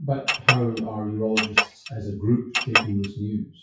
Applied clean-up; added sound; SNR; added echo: classical method WPE with log-MMSE.